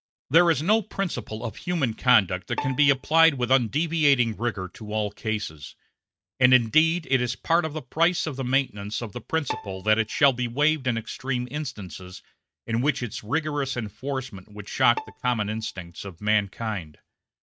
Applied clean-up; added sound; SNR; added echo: neural mask model RNNoise.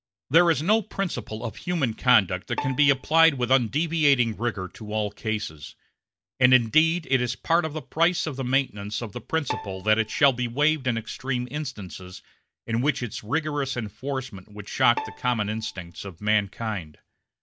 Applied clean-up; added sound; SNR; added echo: none; Bowed string instrument; 14 dB; none.